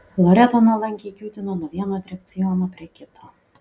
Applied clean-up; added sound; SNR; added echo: none; none; none; none.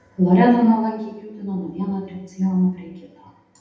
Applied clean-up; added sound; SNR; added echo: none; none; none; reverberation time 0.8 s.